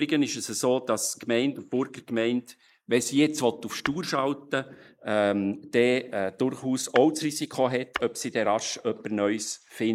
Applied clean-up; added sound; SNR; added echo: neural mask model Resemble Enhance denoiser.